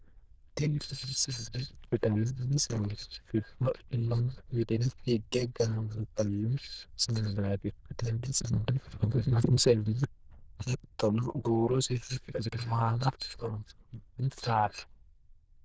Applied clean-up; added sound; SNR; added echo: neural diffusion model UNIVERSE++.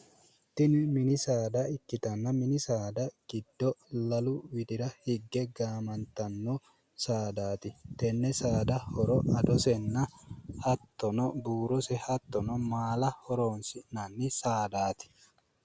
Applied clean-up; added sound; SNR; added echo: none; none; none; none.